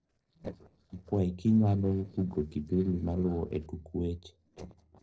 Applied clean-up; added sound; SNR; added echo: neural separator model SepFormer DNS4.